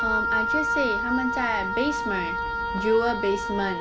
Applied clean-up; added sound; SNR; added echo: none; Wind instrument, woodwind instrument; -1 dB; none.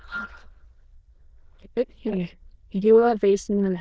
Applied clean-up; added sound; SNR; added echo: neural diffusion model UNIVERSE++.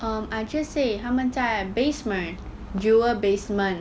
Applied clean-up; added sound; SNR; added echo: none; none; none; none.